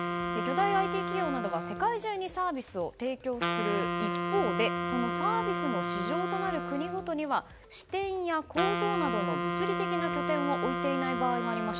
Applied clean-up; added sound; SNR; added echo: none; Wind instrument, woodwind instrument; 1 dB; none.